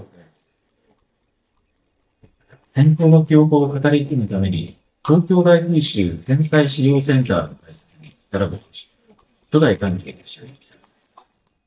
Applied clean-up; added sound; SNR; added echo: neural mask model DeepFilterNet 3.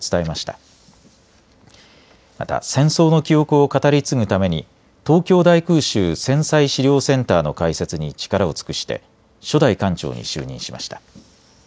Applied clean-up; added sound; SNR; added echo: none; none; none; none.